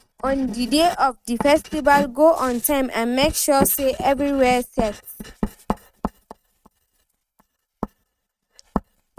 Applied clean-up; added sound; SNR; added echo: neural mask model RNNoise.